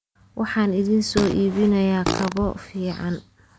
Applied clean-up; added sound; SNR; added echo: none; Fart; 8 dB; none.